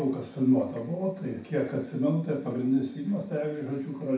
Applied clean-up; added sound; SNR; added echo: none; none; none; reverberation time 0.6 s.